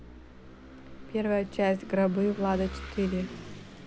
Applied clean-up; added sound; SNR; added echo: none; Engine / Vehicle; 12 dB; none.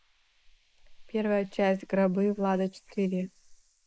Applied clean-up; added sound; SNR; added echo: neural mask model Resemble Enhance denoiser.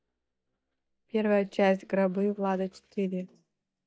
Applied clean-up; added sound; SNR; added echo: neural mask model DeepFilterNet 3.